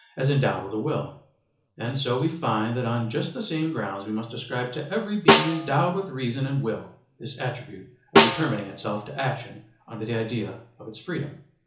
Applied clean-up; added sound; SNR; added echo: none; Snare drum; -3 dB; reverberation time 0.7 s.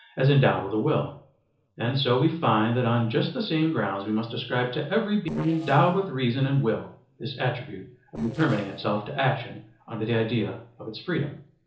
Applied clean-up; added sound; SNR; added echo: neural separator model SepFormer DNS4.